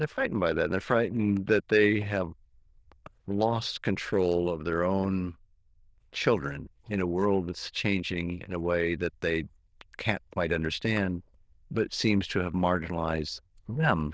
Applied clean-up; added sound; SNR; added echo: neural diffusion model UNIVERSE++.